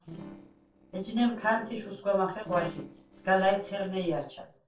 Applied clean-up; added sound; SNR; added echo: neural separator model SepFormer DNS4.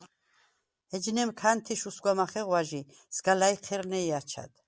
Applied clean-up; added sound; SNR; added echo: none; none; none; none.